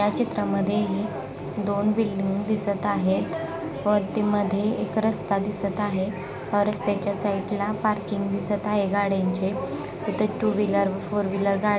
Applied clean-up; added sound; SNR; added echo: none; none; none; none.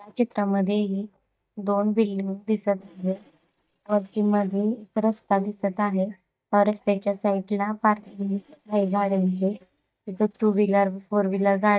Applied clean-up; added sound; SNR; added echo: neural mask model DeepFilterNet 3.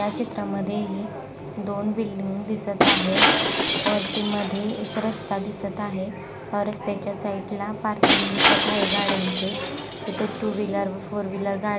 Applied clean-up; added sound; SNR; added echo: none; Shatter; 0 dB; none.